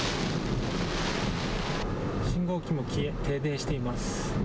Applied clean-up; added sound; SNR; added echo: none; none; none; none.